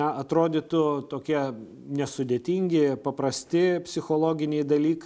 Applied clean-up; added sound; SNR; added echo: none; none; none; none.